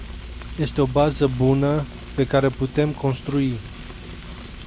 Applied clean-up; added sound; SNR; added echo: none; Frying (food); 12 dB; none.